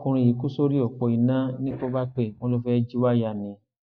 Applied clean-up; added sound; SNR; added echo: neural mask model DeepFilterNet 3.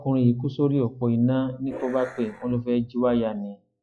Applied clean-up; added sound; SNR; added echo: classical method log-MMSE.